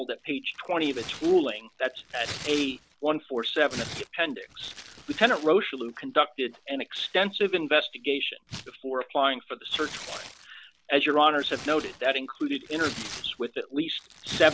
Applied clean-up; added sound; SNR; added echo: none; Tearing; 16 dB; none.